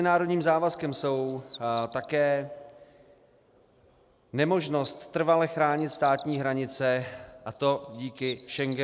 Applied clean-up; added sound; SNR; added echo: none; Bird vocalization, bird call, bird song; 12 dB; none.